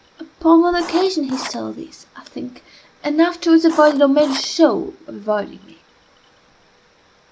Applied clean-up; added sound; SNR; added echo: none; Writing; 14 dB; none.